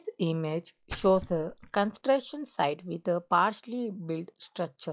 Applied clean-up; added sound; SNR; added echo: classical method log-MMSE.